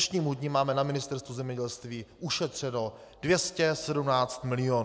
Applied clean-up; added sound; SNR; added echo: none; none; none; none.